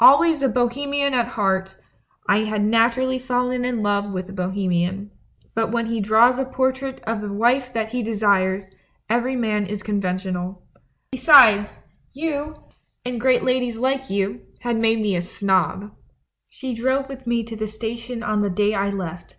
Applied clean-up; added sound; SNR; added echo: none; none; none; none.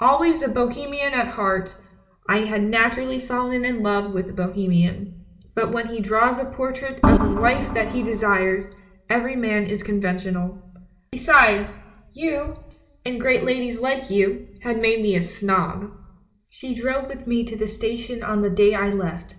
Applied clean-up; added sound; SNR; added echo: none; Organ; -2 dB; reverberation time 0.5 s.